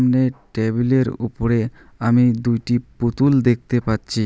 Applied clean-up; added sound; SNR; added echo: none; none; none; none.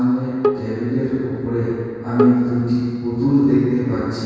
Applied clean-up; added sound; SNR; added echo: none; Bowed string instrument; 8 dB; reverberation time 2.2 s.